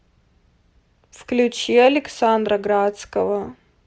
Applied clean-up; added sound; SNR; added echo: none; none; none; none.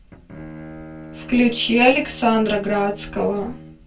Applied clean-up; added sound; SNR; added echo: none; Bowed string instrument; 17 dB; reverberation time 0.2 s.